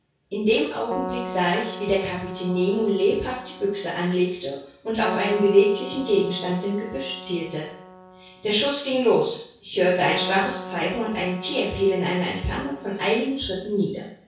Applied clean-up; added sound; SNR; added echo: none; Keyboard (musical); 12 dB; reverberation time 0.6 s.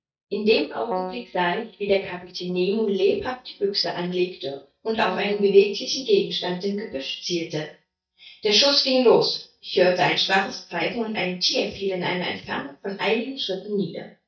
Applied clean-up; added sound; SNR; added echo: neural mask model DeepFilterNet 3.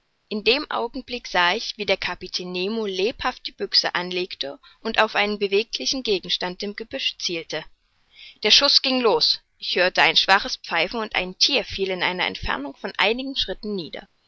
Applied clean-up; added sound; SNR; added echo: none; none; none; none.